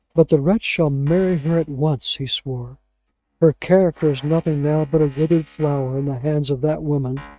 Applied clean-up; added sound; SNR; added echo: neural mask model RNNoise.